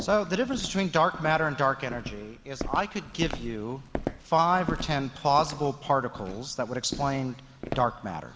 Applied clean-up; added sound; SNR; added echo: none; Walk, footsteps; 11 dB; none.